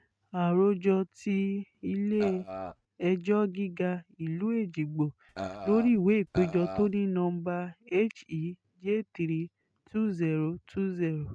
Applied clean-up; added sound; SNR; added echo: neural mask model RNNoise.